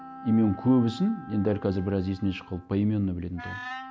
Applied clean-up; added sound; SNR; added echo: none; Wind instrument, woodwind instrument; 16 dB; none.